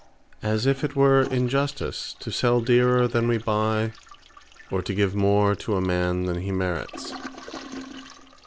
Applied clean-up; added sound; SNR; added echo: none; Toilet flush; 19 dB; none.